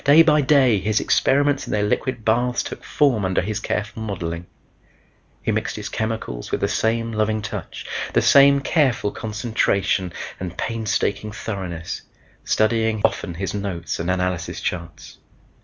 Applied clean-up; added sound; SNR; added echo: none; none; none; none.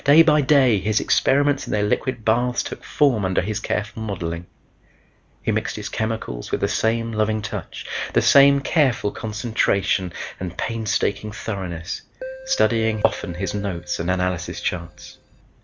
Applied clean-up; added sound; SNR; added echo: none; Keyboard (musical); 16 dB; none.